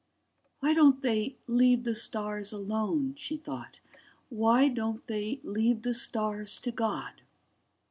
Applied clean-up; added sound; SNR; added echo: none; none; none; none.